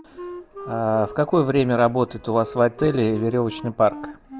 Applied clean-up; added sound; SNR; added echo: none; Wind instrument, woodwind instrument; 17 dB; none.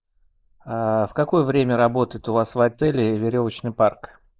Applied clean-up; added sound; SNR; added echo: neural mask model Resemble Enhance denoiser.